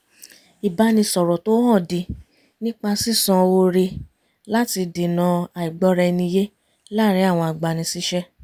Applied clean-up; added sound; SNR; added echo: none; none; none; none.